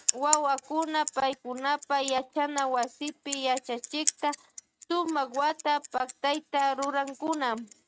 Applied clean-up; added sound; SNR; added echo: neural mask model RNNoise.